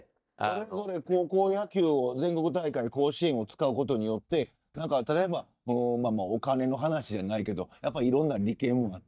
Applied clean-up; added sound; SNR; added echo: neural mask model DeepFilterNet 3.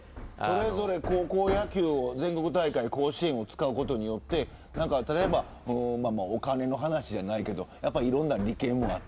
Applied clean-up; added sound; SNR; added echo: none; Hammer; 13 dB; none.